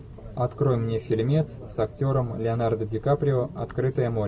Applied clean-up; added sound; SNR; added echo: none; none; none; none.